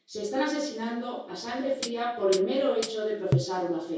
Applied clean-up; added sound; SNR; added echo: none; Hi-hat; 4 dB; reverberation time 0.6 s.